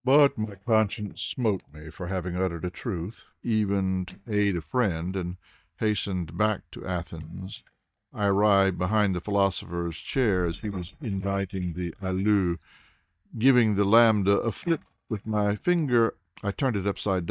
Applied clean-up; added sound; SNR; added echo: neural mask model DeepFilterNet 3.